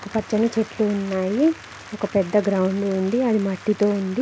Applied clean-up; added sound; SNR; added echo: none; Applause; 19 dB; none.